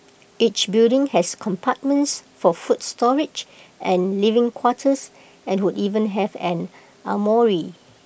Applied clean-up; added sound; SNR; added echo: none; none; none; none.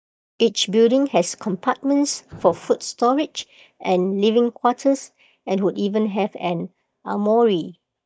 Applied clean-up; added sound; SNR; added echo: neural mask model DeepFilterNet 3.